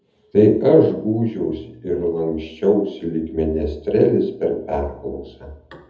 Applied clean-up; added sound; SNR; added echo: none; none; none; reverberation time 0.7 s.